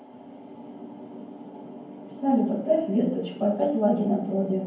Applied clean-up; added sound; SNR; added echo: none; none; none; reverberation time 0.9 s.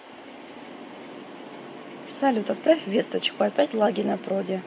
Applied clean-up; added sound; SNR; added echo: none; none; none; none.